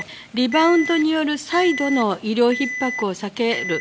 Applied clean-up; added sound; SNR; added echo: none; Alarm; 10 dB; none.